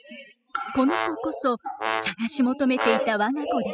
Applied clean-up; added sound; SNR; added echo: classical method spectral subtraction.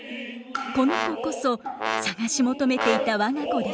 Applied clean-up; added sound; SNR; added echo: none; Brass instrument; 6 dB; none.